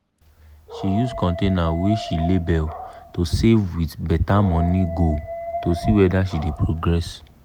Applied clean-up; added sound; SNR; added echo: none; Dog; 12 dB; none.